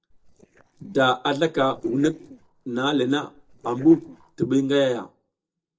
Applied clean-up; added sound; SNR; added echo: neural separator model SepFormer DNS4.